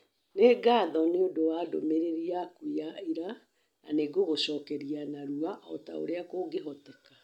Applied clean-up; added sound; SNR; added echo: none; none; none; none.